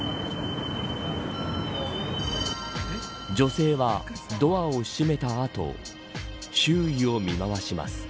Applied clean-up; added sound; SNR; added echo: none; Wind instrument, woodwind instrument; 17 dB; none.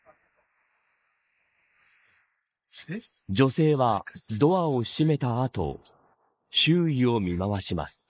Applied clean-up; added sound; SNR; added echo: neural mask model Resemble Enhance denoiser.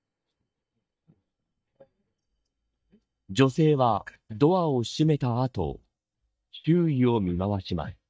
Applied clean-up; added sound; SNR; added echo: neural mask model DeepFilterNet 3.